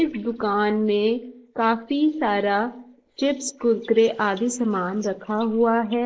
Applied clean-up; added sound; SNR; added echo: neural mask model Resemble Enhance denoiser.